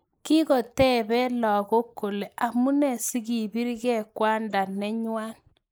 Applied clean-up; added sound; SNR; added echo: neural mask model Resemble Enhance denoiser.